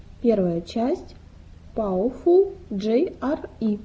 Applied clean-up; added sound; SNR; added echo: none; none; none; none.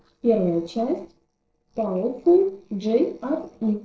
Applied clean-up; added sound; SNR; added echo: neural separator model SepFormer DNS4.